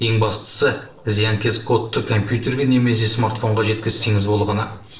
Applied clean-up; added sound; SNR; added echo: neural separator model SepFormer DNS4.